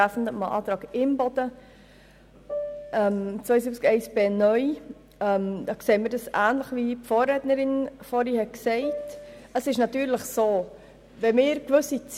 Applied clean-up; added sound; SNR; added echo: none; Piano; 8 dB; none.